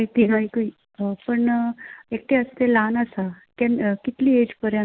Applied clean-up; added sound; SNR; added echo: none; none; none; none.